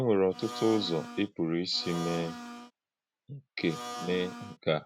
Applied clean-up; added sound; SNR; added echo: none; Domestic sounds, home sounds; 10 dB; none.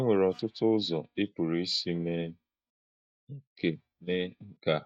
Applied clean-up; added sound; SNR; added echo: neural mask model DeepFilterNet 3.